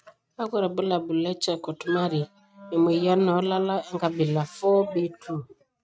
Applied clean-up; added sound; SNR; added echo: neural mask model RNNoise.